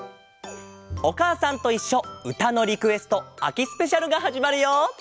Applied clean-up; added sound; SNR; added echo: none; Bowed string instrument; 20 dB; none.